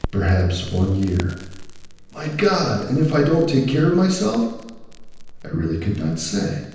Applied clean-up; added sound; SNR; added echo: none; Crackle; 16 dB; reverberation time 0.9 s.